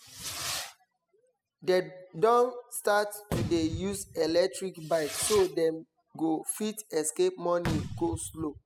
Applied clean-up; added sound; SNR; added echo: classical method spectral subtraction.